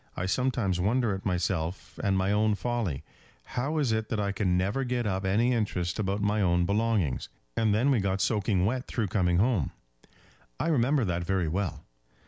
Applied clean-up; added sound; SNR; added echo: none; none; none; none.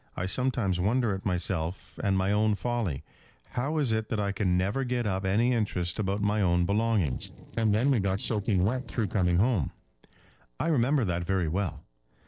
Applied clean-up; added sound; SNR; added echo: neural separator model SepFormer DNS4.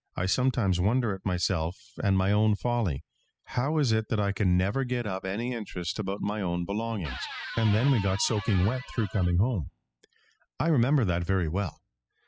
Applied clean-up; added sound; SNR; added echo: classical method spectral subtraction.